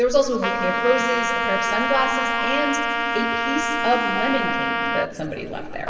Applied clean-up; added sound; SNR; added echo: none; Trumpet; 0 dB; reverberation time 2.5 s.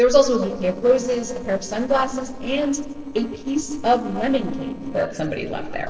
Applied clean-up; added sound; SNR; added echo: neural separator model SepFormer DNS4.